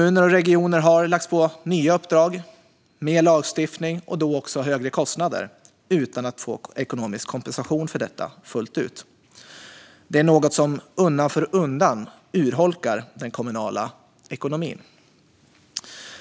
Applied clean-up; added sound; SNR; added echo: none; none; none; none.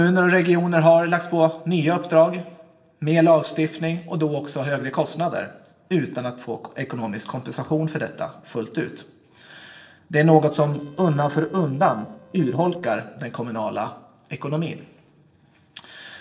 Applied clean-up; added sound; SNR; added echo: neural separator model SepFormer DNS4.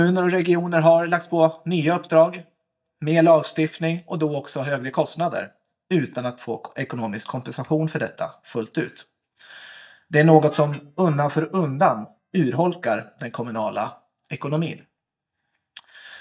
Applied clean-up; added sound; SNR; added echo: neural mask model DeepFilterNet 3.